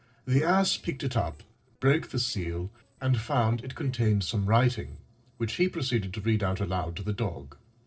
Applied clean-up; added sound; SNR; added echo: neural separator model SepFormer DNS4.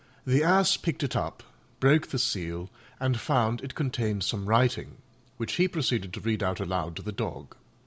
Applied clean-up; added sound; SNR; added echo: none; none; none; none.